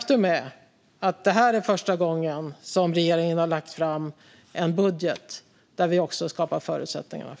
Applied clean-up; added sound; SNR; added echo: none; none; none; none.